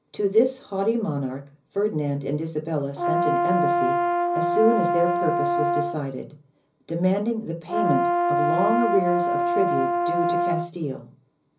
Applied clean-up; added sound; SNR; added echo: none; Brass instrument; -3 dB; reverberation time 0.5 s.